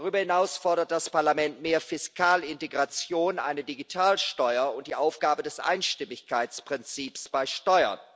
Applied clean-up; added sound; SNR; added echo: none; none; none; none.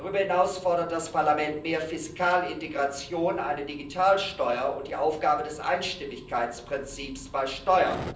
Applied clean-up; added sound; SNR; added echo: none; Fire; 18 dB; reverberation time 0.6 s.